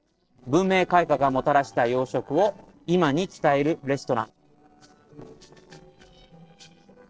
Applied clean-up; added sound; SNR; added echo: neural separator model SepFormer DNS4.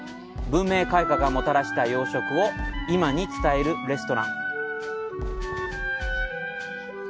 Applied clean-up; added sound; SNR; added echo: none; Fireworks; 8 dB; none.